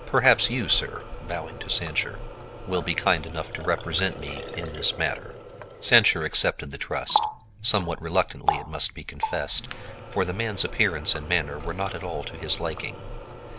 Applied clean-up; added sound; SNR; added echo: none; Water tap, faucet; 7 dB; none.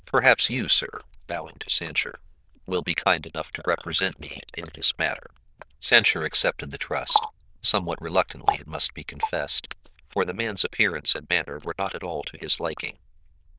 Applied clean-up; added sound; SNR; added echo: neural diffusion model UNIVERSE++.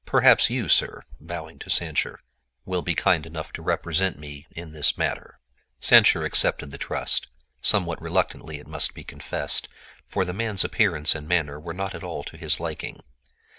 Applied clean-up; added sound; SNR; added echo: none; none; none; none.